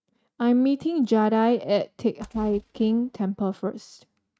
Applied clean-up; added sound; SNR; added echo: neural mask model RNNoise.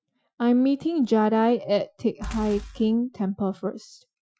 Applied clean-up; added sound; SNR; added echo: classical method Wiener filter.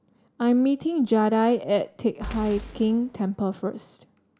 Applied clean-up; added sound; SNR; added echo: none; Boom; 16 dB; none.